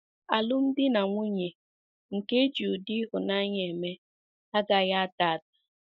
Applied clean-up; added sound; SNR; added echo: neural mask model Resemble Enhance denoiser.